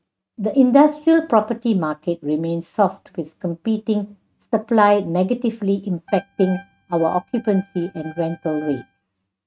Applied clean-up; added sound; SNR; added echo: neural mask model RNNoise.